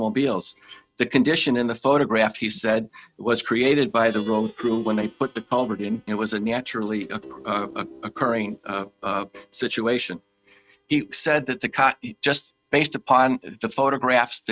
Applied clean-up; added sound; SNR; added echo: neural mask model RNNoise.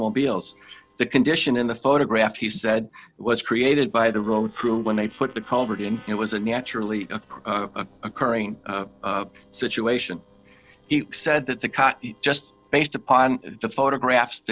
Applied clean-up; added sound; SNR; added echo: neural separator model SepFormer DNS4.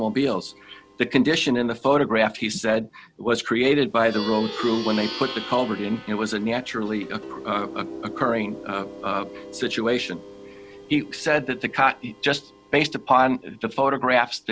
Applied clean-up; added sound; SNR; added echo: none; Plucked string instrument; 15 dB; none.